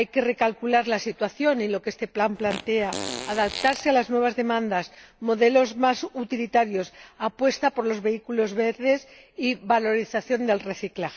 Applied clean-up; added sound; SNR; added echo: none; Fart; 11 dB; none.